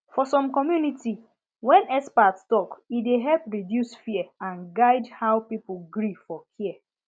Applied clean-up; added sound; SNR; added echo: none; none; none; none.